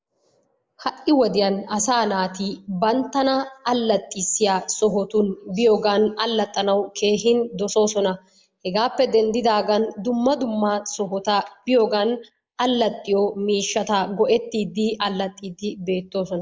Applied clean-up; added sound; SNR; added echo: neural mask model Resemble Enhance denoiser.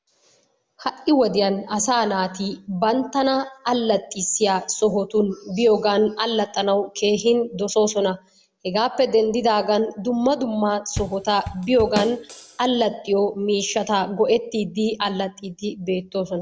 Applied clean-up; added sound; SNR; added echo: none; Drum kit; 10 dB; none.